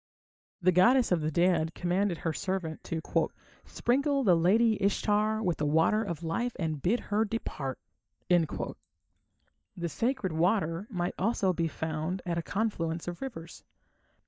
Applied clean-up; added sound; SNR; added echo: neural mask model DeepFilterNet 3.